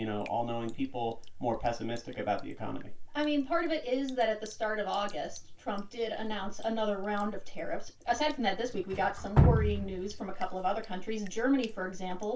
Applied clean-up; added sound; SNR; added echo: none; Drip; 5 dB; reverberation time 0.2 s.